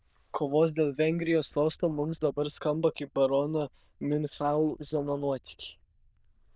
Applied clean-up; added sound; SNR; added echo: neural diffusion model UNIVERSE++.